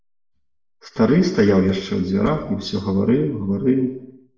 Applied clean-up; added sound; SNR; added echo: none; none; none; reverberation time 0.7 s.